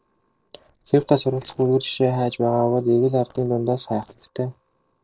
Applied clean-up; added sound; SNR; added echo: neural separator model SepFormer DNS4.